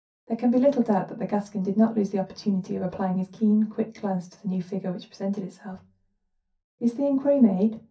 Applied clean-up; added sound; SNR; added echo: none; none; none; reverberation time 0.3 s.